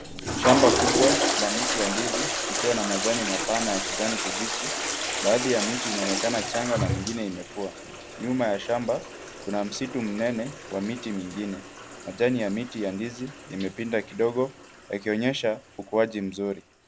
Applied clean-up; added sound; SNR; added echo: none; Toilet flush; 2 dB; none.